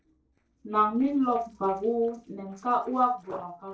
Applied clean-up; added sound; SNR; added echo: neural separator model SepFormer DNS4.